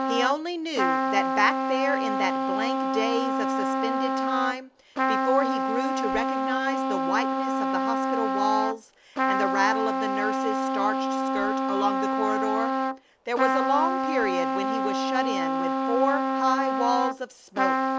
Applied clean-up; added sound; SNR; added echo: none; Trumpet; -3 dB; none.